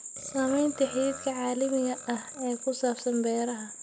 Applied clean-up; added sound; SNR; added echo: none; Burping, eructation; 19 dB; none.